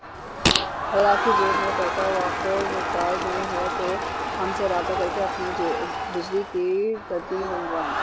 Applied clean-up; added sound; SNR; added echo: none; Fart + Crowd; -1 dB; none.